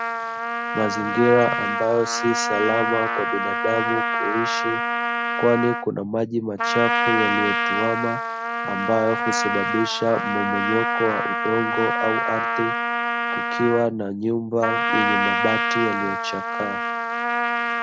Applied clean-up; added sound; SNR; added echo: none; Trumpet; -1 dB; none.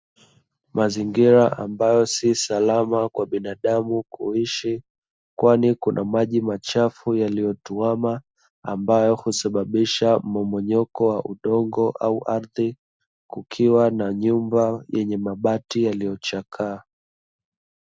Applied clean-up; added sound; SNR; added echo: none; none; none; none.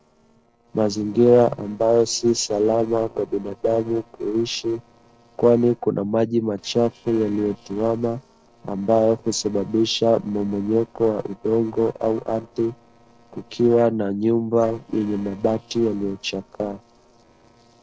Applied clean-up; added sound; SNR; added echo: neural separator model SepFormer DNS4.